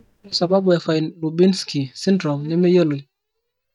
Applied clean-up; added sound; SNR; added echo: neural mask model DeepFilterNet 3.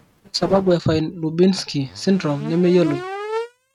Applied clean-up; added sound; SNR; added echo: neural mask model RNNoise.